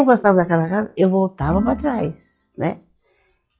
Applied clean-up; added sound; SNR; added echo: classical method log-MMSE.